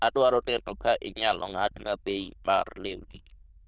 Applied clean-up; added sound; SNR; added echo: neural diffusion model UNIVERSE++.